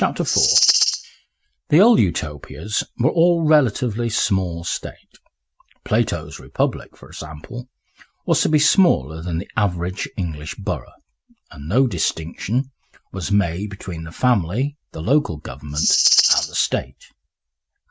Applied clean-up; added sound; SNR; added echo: neural mask model RNNoise.